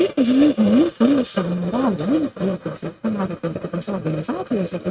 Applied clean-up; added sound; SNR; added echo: neural mask model RNNoise.